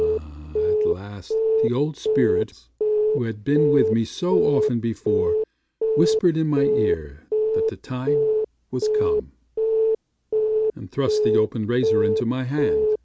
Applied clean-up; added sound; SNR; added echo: none; Alarm / Keyboard (musical); -4 dB; none.